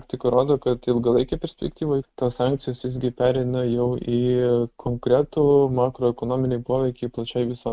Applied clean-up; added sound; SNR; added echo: none; none; none; none.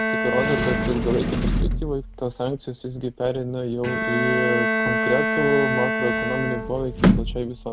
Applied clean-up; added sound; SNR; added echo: none; Bowed string instrument + Sliding door; -2 dB; none.